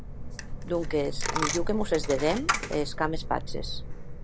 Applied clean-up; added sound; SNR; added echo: none; Coin (dropping); 1 dB; none.